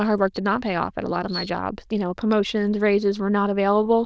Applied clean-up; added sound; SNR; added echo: neural diffusion model UNIVERSE++.